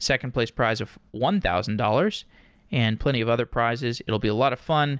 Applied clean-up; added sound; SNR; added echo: none; none; none; none.